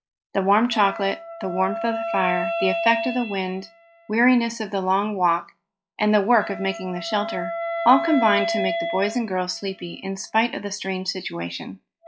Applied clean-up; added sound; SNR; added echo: classical method log-MMSE.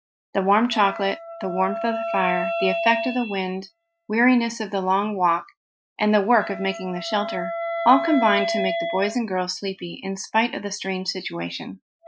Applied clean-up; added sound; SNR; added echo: classical method Wiener filter.